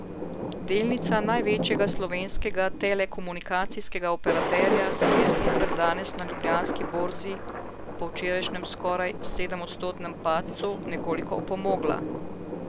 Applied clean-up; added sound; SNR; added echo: none; Thunder; 2 dB; none.